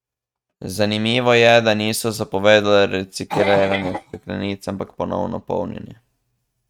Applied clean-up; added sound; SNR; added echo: neural mask model RNNoise.